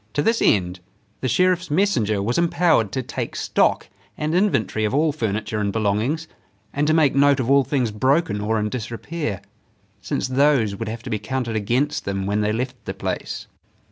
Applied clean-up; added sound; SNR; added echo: none; none; none; none.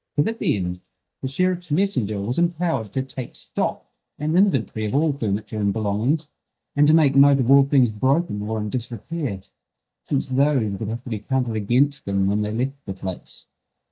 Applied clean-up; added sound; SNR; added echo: neural mask model DeepFilterNet 3.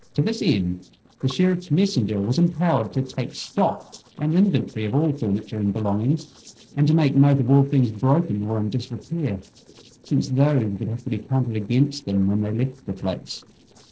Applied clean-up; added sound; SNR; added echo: neural separator model SepFormer DNS4.